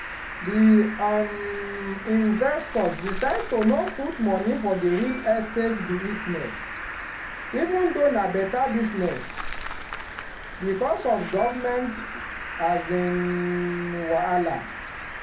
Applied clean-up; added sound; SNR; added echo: none; Cricket; 10 dB; reverberation time 0.3 s.